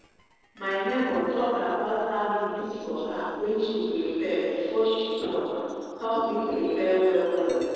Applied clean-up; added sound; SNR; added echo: neural separator model SepFormer DNS4.